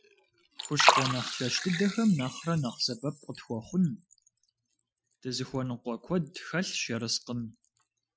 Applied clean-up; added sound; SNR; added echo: classical method Wiener filter.